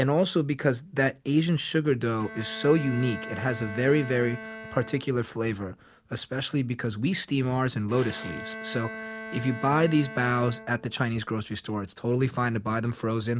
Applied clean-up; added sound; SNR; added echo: none; Tearing + Bowed string instrument; 15 dB; none.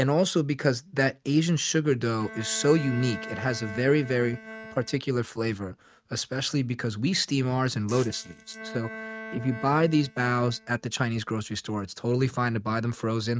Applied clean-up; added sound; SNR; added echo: neural mask model RNNoise.